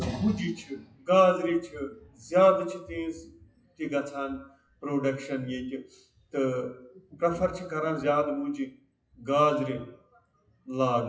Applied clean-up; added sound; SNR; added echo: classical method WPE with log-MMSE.